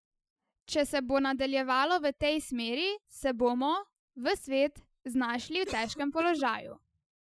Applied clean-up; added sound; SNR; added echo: classical method Wiener filter.